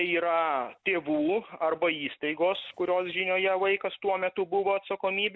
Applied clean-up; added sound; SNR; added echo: none; none; none; none.